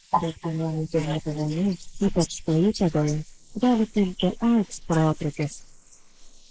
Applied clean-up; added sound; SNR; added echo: neural mask model Resemble Enhance denoiser.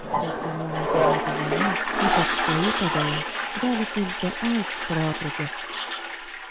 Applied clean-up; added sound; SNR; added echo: none; Toilet flush; -3 dB; none.